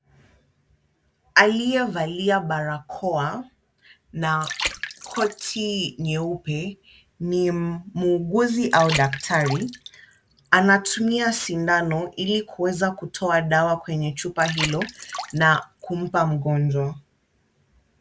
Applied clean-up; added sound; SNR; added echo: none; Water; 12 dB; none.